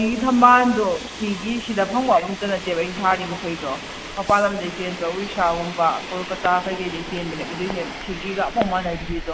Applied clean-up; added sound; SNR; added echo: none; Subway, metro, underground; 11 dB; none.